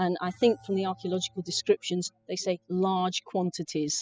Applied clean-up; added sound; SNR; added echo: classical method spectral subtraction.